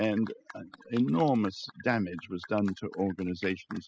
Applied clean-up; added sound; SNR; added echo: classical method spectral subtraction.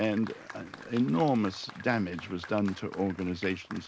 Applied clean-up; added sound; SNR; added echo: none; Drip + Applause; 17 dB; none.